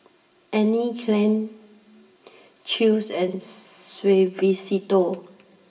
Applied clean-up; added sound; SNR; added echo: none; none; none; reverberation time 0.7 s.